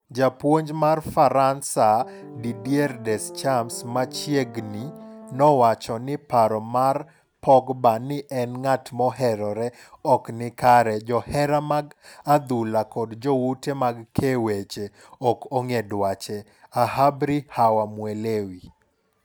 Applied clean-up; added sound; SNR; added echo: none; Piano; 17 dB; none.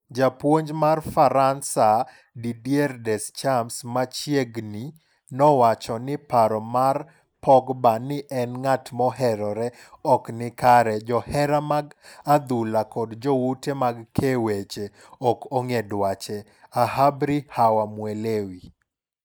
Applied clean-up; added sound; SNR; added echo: neural mask model Resemble Enhance denoiser.